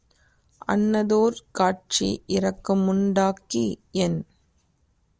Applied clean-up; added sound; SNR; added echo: none; none; none; none.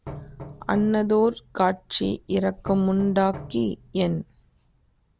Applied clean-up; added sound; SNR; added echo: none; Knock; 17 dB; none.